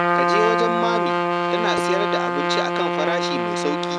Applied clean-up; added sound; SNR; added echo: none; Trumpet; -5 dB; none.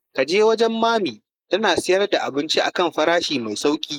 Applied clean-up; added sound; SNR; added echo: neural mask model Resemble Enhance denoiser.